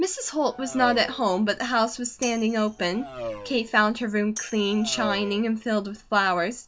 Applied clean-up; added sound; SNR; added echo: none; Race car, auto racing + Tambourine; 13 dB; none.